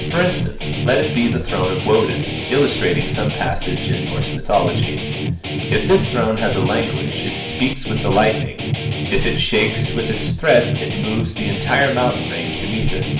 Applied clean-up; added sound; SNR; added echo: none; Guitar; 3 dB; reverberation time 0.8 s.